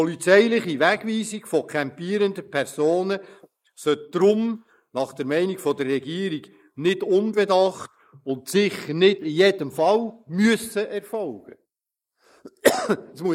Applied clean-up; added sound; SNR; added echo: neural mask model Resemble Enhance denoiser.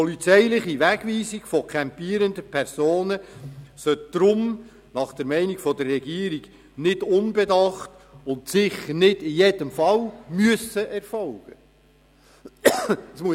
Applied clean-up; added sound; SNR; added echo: none; none; none; none.